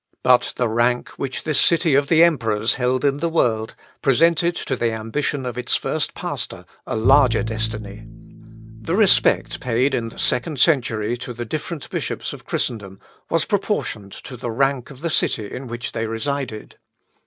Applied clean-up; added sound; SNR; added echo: none; Bowed string instrument; 6 dB; none.